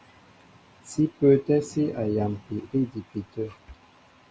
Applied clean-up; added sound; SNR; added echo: none; none; none; none.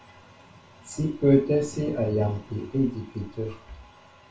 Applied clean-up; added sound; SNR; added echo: none; none; none; reverberation time 0.3 s.